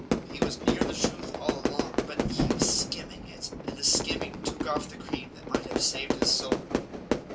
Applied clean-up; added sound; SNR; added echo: none; Fire / Fireworks; -4 dB; reverberation time 0.2 s.